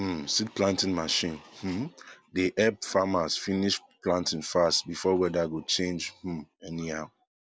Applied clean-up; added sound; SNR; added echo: none; none; none; none.